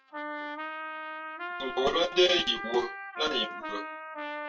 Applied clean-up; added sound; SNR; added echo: classical method WPE with log-MMSE.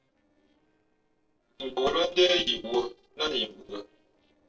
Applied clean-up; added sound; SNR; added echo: neural separator model SepFormer DNS4.